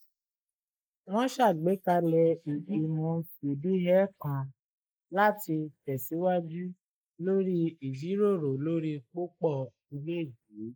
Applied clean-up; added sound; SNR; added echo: neural mask model Resemble Enhance denoiser.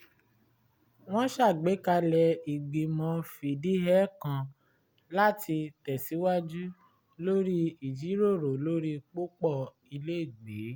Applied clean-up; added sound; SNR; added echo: none; none; none; none.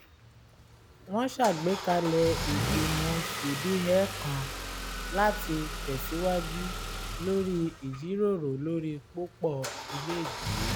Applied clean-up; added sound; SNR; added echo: none; Engine starting / Car; 5 dB; none.